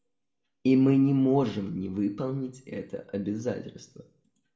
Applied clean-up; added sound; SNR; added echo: none; none; none; reverberation time 0.4 s.